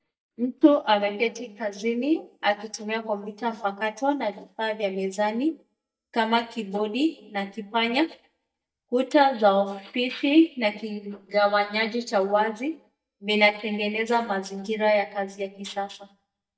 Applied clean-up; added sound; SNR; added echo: neural mask model DeepFilterNet 3.